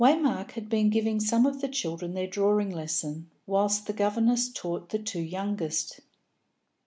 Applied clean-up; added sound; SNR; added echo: none; none; none; none.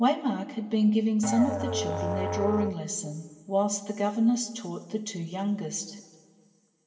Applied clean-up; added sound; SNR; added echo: none; Musical instrument; 4 dB; reverberation time 1.8 s.